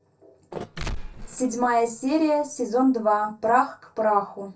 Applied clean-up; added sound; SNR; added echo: none; Mechanisms; 12 dB; reverberation time 0.3 s.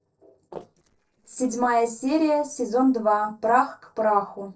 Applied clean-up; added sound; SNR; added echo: neural separator model SepFormer DNS4.